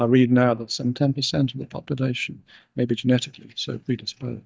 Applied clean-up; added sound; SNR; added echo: neural mask model DeepFilterNet 3.